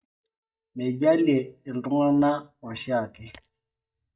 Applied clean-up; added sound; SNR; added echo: neural mask model DeepFilterNet 3.